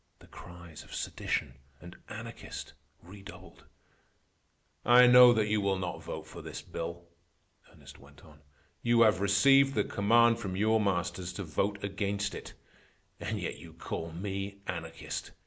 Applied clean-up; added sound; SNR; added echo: none; none; none; none.